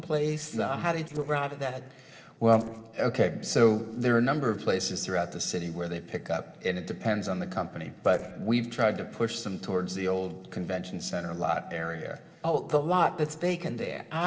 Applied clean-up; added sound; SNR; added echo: neural separator model SepFormer DNS4.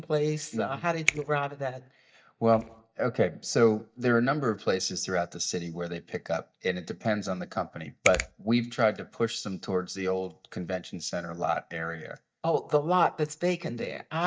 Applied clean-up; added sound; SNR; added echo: neural mask model DeepFilterNet 3.